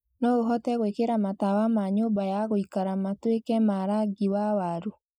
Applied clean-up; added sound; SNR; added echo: neural mask model Resemble Enhance denoiser.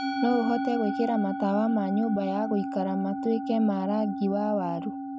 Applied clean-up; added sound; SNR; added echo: none; Musical instrument; 5 dB; none.